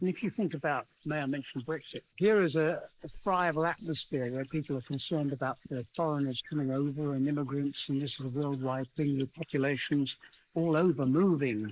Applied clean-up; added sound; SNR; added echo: neural mask model Resemble Enhance denoiser.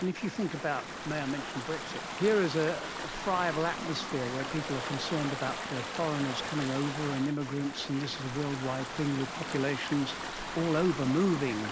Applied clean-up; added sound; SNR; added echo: none; Stream / Ocean; 6 dB; none.